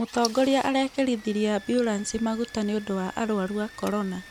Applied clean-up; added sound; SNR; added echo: none; Engine starting / Car; 17 dB; none.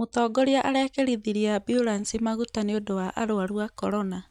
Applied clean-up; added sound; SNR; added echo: none; none; none; none.